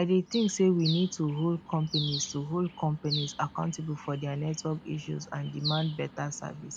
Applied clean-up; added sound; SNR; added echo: none; Bird; 11 dB; none.